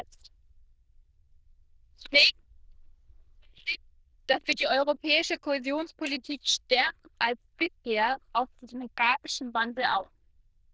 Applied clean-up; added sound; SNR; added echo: neural diffusion model UNIVERSE++.